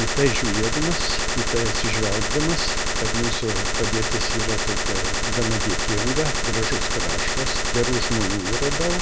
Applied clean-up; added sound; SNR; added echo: none; Gunshot, gunfire; -4 dB; none.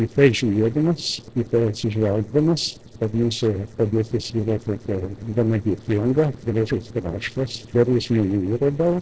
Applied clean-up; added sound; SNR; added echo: neural separator model SepFormer DNS4.